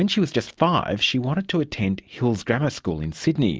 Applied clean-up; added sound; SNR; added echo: none; none; none; none.